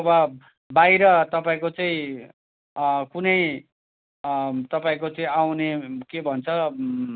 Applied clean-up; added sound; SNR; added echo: none; none; none; none.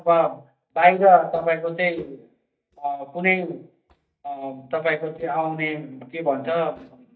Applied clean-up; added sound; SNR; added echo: neural mask model DeepFilterNet 3.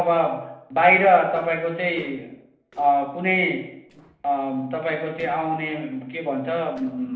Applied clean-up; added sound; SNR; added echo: neural separator model SepFormer DNS4.